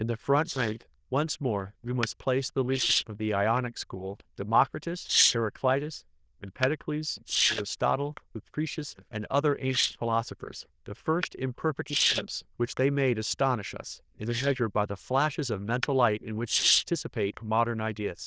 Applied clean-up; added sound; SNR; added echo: neural diffusion model UNIVERSE++.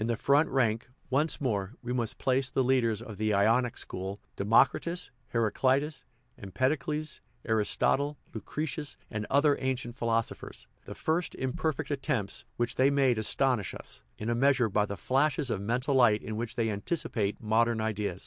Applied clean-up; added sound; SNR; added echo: none; none; none; none.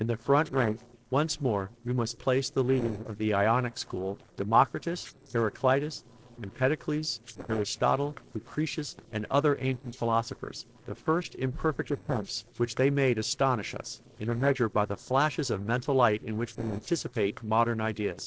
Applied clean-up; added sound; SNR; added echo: neural separator model SepFormer DNS4.